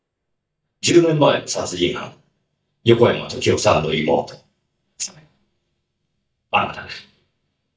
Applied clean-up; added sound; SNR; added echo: neural mask model DeepFilterNet 3.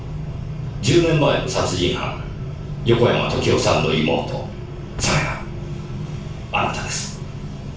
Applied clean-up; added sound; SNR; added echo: none; Boom; 14 dB; reverberation time 0.4 s.